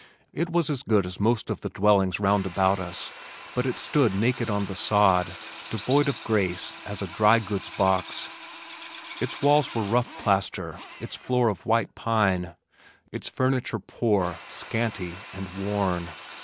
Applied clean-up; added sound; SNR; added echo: none; Drill; 17 dB; none.